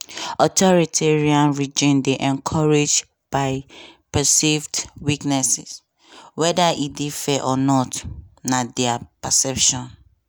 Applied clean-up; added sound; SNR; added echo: none; none; none; none.